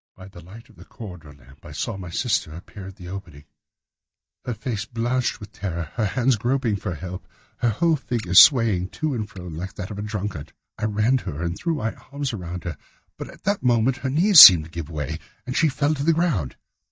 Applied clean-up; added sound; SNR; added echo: neural mask model DeepFilterNet 3.